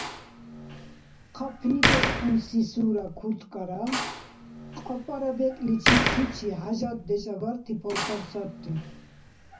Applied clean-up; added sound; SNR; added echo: none; Slam; 1 dB; reverberation time 0.4 s.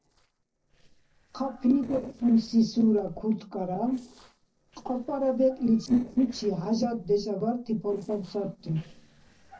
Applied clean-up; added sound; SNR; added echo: neural separator model SepFormer DNS4.